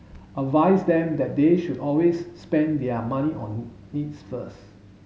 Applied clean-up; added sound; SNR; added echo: none; none; none; none.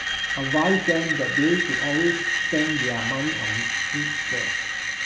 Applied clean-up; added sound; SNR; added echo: none; Screech; -1 dB; none.